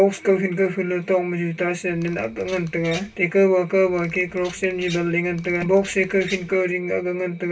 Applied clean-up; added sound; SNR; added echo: none; Bird vocalization, bird call, bird song; 19 dB; reverberation time 0.1 s.